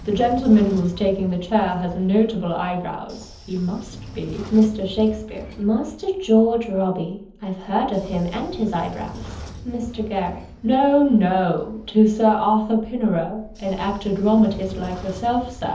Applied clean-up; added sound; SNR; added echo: none; Sliding door / Train; 17 dB; reverberation time 0.7 s.